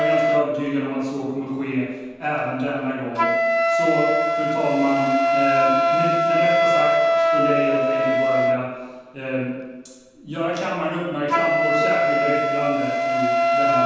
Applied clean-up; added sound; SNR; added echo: none; Wind instrument, woodwind instrument; -4 dB; reverberation time 1.2 s.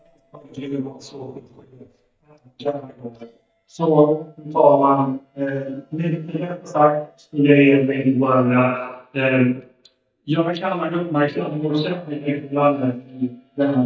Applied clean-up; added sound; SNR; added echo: neural mask model DeepFilterNet 3.